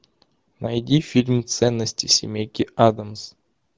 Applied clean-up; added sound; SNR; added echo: none; none; none; none.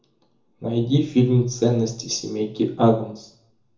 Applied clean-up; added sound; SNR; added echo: none; none; none; reverberation time 0.6 s.